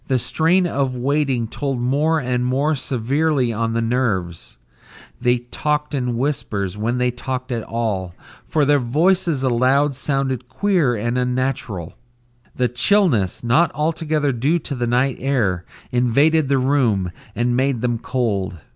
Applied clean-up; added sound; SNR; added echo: none; none; none; none.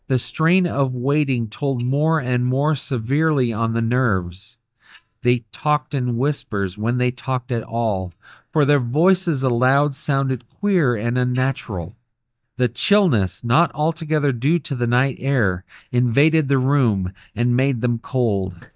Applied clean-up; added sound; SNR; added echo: neural mask model DeepFilterNet 3.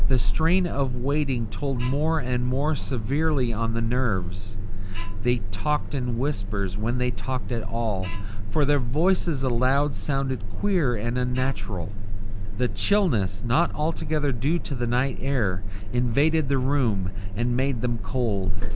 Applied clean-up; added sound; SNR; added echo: none; Alarm; -4 dB; none.